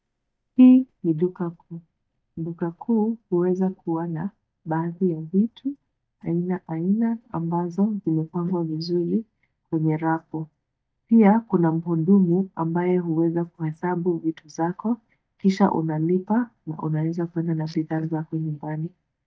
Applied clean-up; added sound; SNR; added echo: neural mask model DeepFilterNet 3.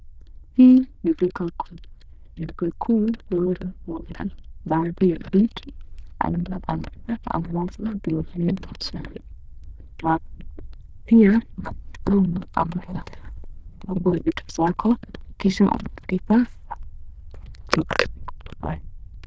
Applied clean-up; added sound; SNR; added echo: neural diffusion model UNIVERSE++.